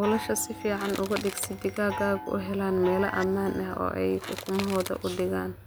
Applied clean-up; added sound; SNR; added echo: none; Crushing / Wood + Chime; 11 dB; none.